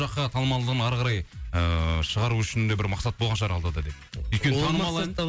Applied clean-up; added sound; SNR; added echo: none; none; none; none.